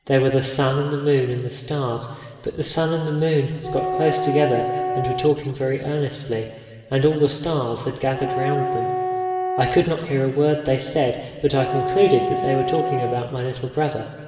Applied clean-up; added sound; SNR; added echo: none; Wind instrument, woodwind instrument; 4 dB; reverberation time 1.8 s.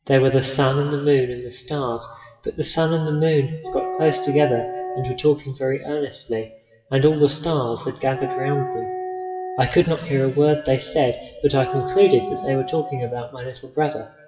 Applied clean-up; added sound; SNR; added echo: classical method WPE with log-MMSE.